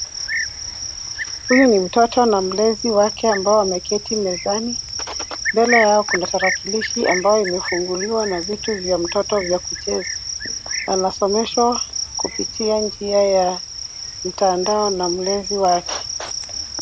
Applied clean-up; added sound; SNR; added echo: none; Cricket; 7 dB; none.